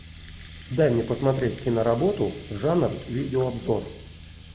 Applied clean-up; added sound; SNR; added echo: none; Rattle (instrument); 19 dB; none.